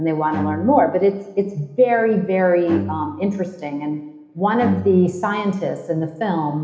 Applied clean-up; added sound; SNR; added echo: none; Bowed string instrument; 12 dB; reverberation time 1.1 s.